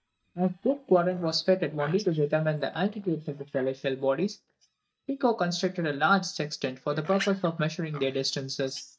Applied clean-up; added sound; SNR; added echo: neural mask model DeepFilterNet 3.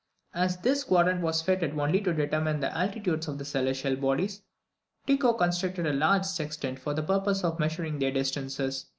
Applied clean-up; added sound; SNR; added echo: none; none; none; none.